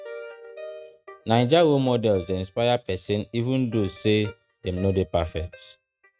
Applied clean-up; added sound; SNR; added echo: neural mask model RNNoise.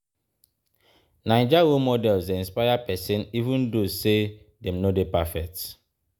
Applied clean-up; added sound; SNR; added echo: none; none; none; none.